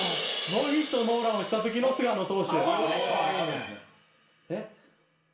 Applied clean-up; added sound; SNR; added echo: none; Crash cymbal; 9 dB; reverberation time 0.5 s.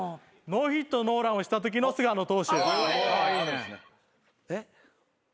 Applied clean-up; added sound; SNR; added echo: none; none; none; none.